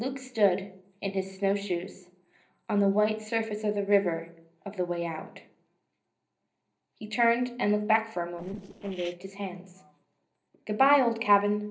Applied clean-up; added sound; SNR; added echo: neural separator model SepFormer DNS4.